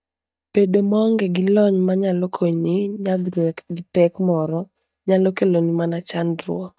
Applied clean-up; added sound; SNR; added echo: neural mask model DeepFilterNet 3.